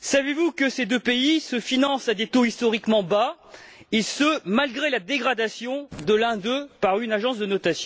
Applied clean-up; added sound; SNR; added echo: none; none; none; none.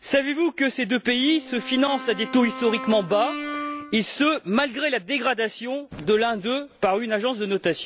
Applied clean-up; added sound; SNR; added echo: none; Brass instrument; 10 dB; none.